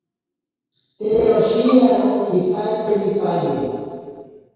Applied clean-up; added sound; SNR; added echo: neural separator model SepFormer DNS4.